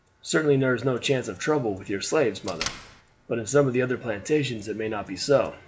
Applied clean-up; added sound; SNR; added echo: none; Door; 14 dB; none.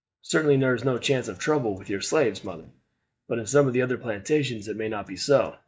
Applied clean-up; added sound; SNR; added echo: neural mask model DeepFilterNet 3.